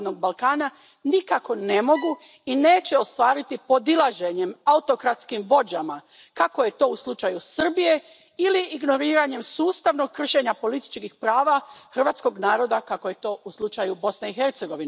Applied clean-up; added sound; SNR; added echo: none; Bowed string instrument; 18 dB; none.